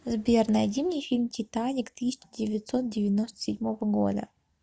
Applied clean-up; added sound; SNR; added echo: none; none; none; none.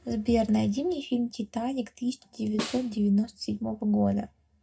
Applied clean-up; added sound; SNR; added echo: none; Snare drum; 12 dB; reverberation time 0.2 s.